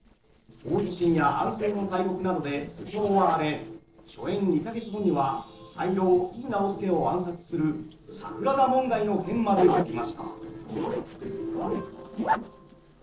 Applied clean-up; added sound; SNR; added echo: neural separator model SepFormer DNS4.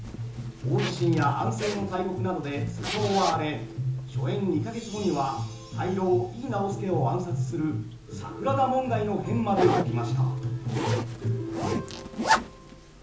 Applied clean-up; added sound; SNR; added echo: none; Zipper (clothing); 8 dB; reverberation time 0.6 s.